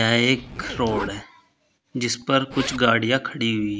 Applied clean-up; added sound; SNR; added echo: none; Zipper (clothing); 14 dB; none.